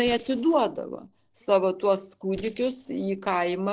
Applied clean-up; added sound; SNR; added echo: neural separator model SepFormer DNS4.